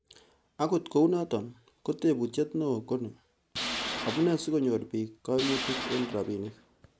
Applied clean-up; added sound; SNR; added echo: none; Tools; 7 dB; none.